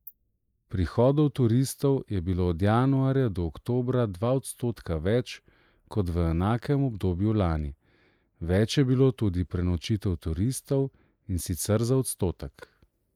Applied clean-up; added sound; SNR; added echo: neural mask model Resemble Enhance denoiser.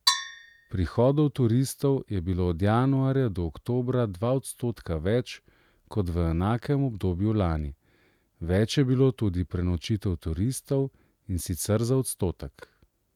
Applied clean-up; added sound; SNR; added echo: none; Percussion; 6 dB; none.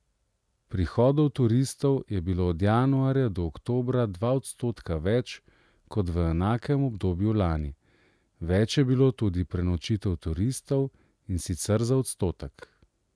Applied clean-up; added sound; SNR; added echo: none; none; none; none.